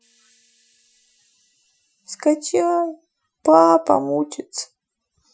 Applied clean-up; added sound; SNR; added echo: classical method Wiener filter.